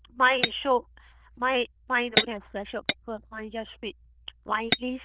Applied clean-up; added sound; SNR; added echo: neural diffusion model UNIVERSE++.